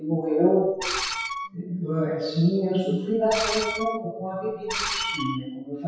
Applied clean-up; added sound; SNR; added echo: classical method WPE with log-MMSE.